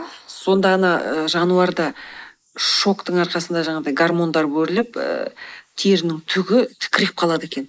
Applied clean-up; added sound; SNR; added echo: neural mask model Resemble Enhance denoiser.